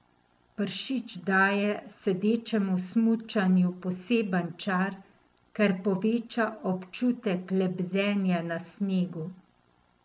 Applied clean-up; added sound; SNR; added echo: none; none; none; none.